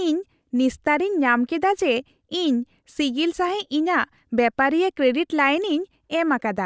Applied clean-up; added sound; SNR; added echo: none; none; none; none.